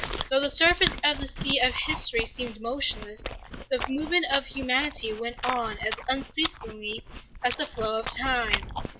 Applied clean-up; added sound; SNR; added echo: none; Chewing, mastication; 10 dB; none.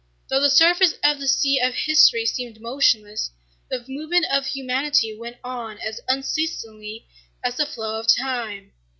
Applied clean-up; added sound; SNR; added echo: none; none; none; none.